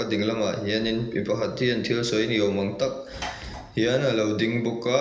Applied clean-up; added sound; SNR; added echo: none; Sliding door / Slam; 19 dB; reverberation time 1.4 s.